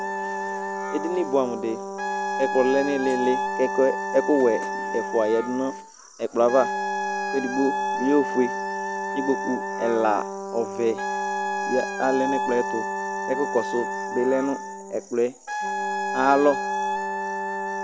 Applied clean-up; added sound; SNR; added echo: none; Brass instrument + Wind instrument, woodwind instrument; 3 dB; none.